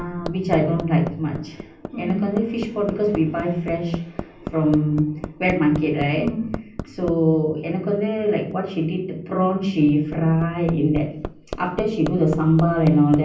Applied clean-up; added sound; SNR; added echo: none; Hammer; 13 dB; reverberation time 0.6 s.